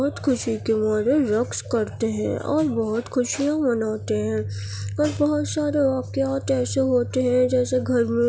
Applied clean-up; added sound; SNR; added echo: none; none; none; none.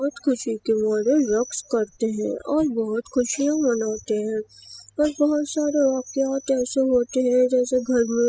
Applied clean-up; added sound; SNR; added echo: classical method spectral subtraction.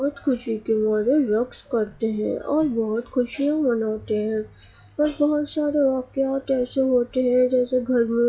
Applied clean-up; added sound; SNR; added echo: classical method log-MMSE.